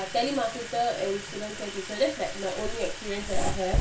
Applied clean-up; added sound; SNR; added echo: none; Sink (filling or washing) / Water tap, faucet; 12 dB; reverberation time 0.1 s.